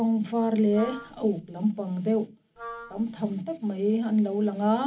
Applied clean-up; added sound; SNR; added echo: none; Wind instrument, woodwind instrument; 17 dB; reverberation time 0.4 s.